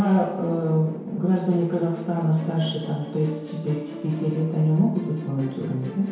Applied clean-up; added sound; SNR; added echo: none; Musical instrument; 15 dB; reverberation time 1.0 s.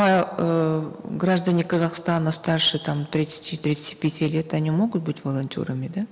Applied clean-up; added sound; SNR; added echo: none; none; none; none.